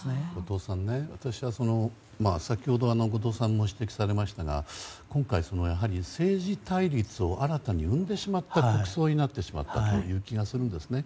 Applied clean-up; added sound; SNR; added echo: none; none; none; none.